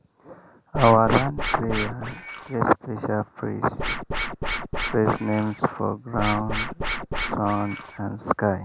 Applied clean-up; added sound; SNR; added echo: none; Scratching (performance technique); 4 dB; none.